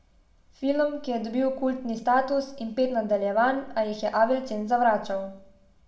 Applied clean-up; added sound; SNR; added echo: none; none; none; reverberation time 0.2 s.